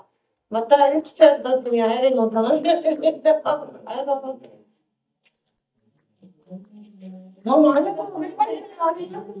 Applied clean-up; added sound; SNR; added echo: neural mask model DeepFilterNet 3.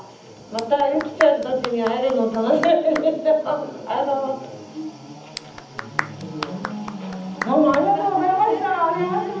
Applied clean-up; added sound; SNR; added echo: none; Clapping; 13 dB; reverberation time 0.8 s.